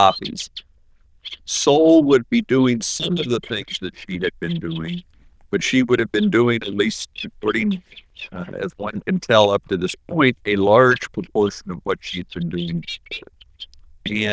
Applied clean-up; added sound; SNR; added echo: neural diffusion model UNIVERSE++.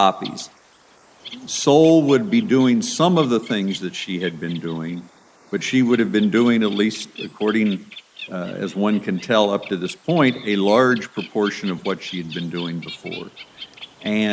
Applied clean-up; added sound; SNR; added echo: neural mask model Resemble Enhance denoiser.